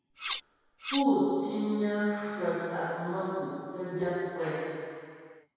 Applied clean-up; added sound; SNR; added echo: none; Cutlery, silverware; 0 dB; reverberation time 2.2 s.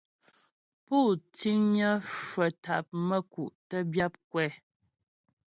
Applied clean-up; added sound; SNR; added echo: none; none; none; none.